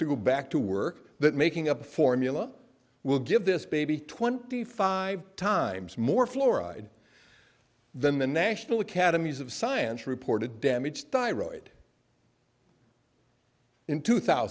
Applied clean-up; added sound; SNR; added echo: none; none; none; none.